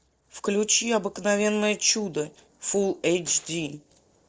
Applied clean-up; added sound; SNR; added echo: neural separator model SepFormer DNS4.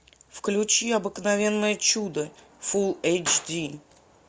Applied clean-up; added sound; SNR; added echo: none; Clapping; 10 dB; none.